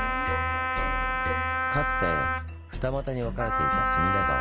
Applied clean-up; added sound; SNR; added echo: none; Wind instrument, woodwind instrument; -3 dB; none.